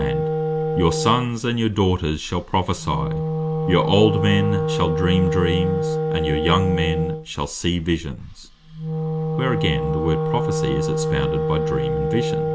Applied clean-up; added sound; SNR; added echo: none; Wind instrument, woodwind instrument; 1 dB; none.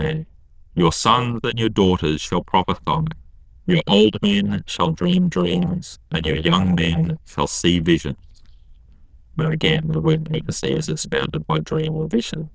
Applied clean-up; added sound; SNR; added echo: neural diffusion model UNIVERSE++.